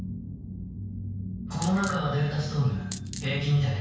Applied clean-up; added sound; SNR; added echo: none; Coin (dropping); 12 dB; reverberation time 0.6 s.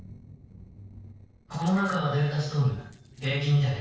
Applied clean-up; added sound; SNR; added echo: neural separator model SepFormer DNS4.